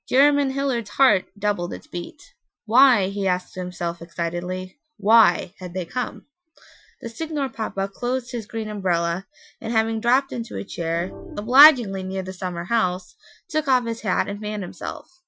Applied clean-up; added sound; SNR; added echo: classical method Wiener filter.